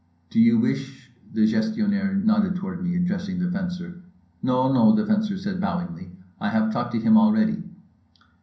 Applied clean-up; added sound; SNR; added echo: none; none; none; reverberation time 0.6 s.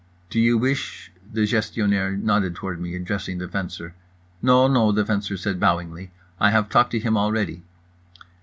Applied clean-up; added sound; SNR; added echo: none; none; none; none.